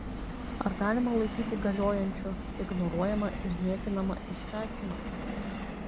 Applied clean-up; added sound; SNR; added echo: none; Subway, metro, underground; 4 dB; none.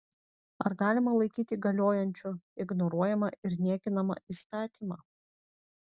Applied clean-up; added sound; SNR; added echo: none; none; none; none.